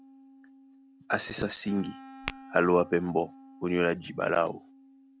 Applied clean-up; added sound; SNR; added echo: none; Wind instrument, woodwind instrument + Tap / Glass; 20 dB; none.